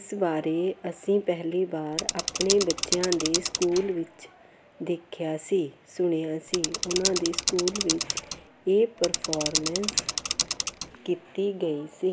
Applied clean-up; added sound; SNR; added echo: none; Mechanisms / Bicycle; 2 dB; none.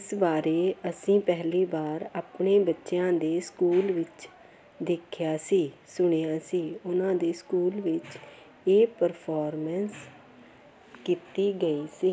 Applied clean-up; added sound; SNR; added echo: none; none; none; none.